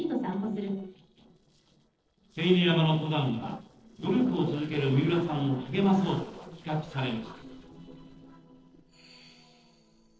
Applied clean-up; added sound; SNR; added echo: neural separator model SepFormer DNS4.